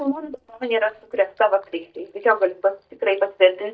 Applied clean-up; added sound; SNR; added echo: neural mask model DeepFilterNet 3.